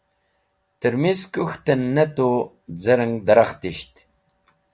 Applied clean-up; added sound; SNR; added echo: none; none; none; none.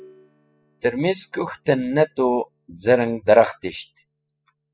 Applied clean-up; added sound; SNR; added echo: classical method spectral subtraction.